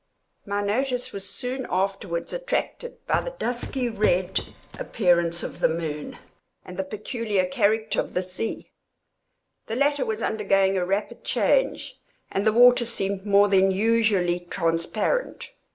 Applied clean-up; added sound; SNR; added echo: none; Walk, footsteps; 11 dB; none.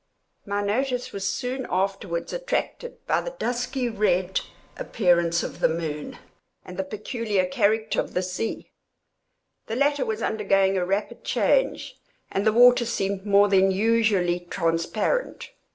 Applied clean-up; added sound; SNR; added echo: none; none; none; none.